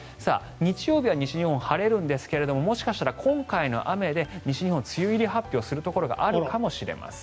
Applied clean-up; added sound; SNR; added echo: none; none; none; none.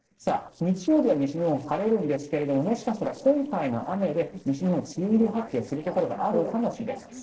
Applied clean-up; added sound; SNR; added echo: neural separator model SepFormer DNS4.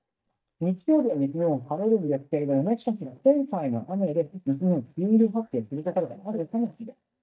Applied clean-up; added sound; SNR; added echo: neural mask model DeepFilterNet 3.